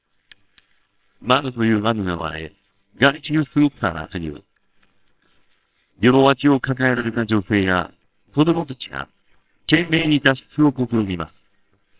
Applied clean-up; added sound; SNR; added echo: neural separator model SepFormer WHAMR!.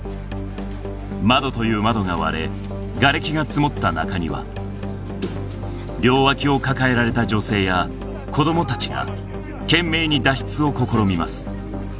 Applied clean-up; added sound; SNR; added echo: none; none; none; none.